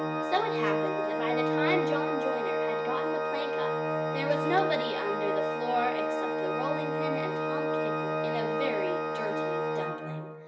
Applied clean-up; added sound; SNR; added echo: none; Organ; -5 dB; reverberation time 1.1 s.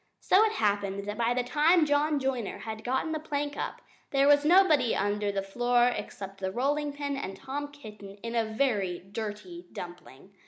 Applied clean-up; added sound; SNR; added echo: none; none; none; none.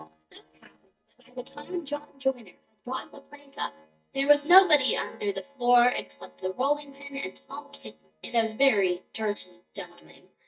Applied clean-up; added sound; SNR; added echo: neural mask model DeepFilterNet 3.